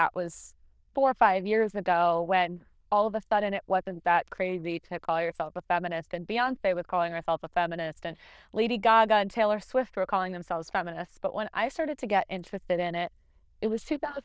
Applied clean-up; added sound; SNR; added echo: neural diffusion model UNIVERSE++.